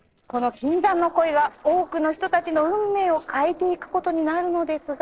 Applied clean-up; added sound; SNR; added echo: neural separator model SepFormer DNS4.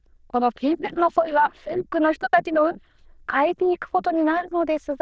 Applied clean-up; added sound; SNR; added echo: neural diffusion model UNIVERSE++.